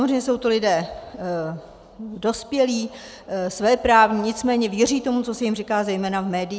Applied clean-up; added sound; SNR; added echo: none; none; none; none.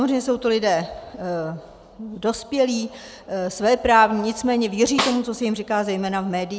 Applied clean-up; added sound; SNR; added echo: none; Snare drum; 6 dB; none.